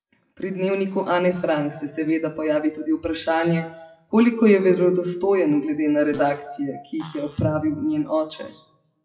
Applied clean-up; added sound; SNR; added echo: classical method WPE with log-MMSE.